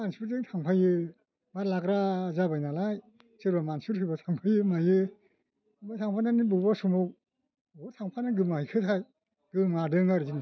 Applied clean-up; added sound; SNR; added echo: none; none; none; none.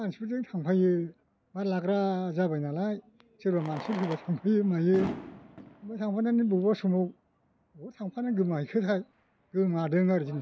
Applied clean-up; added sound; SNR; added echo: none; Fireworks; 17 dB; none.